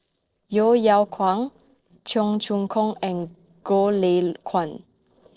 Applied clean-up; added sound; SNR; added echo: neural separator model SepFormer DNS4.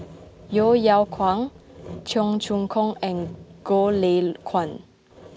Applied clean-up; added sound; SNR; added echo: none; Sawing; 17 dB; none.